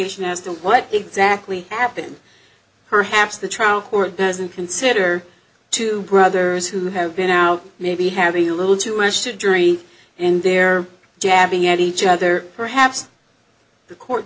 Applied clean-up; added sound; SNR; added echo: none; none; none; none.